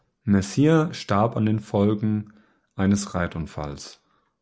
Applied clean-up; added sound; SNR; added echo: none; none; none; none.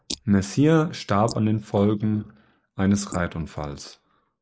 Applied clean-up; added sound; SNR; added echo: neural mask model Resemble Enhance denoiser.